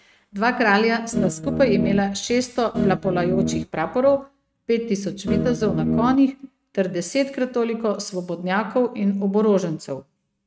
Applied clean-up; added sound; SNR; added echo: neural mask model RNNoise.